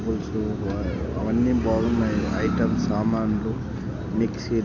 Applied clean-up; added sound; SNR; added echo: none; none; none; none.